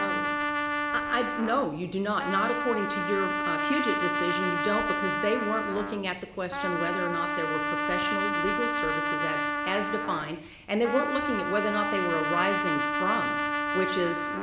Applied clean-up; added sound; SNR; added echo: none; Trumpet; -1 dB; none.